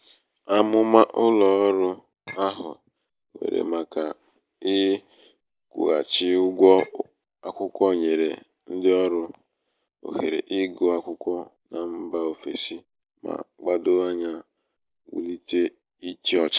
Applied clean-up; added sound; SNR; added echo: neural separator model SepFormer DNS4.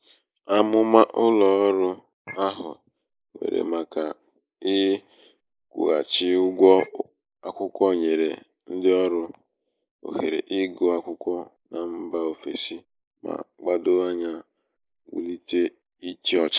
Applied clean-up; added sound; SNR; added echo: neural mask model Resemble Enhance denoiser.